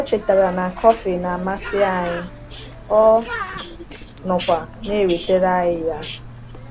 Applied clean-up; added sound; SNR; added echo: none; Bird; 14 dB; none.